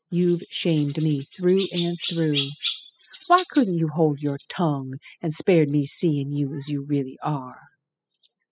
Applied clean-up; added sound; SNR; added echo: classical method spectral subtraction.